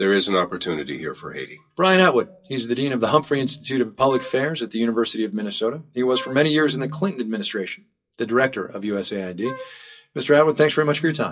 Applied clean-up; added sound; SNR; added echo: classical method WPE with log-MMSE.